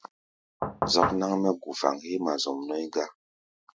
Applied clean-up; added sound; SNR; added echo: classical method Wiener filter.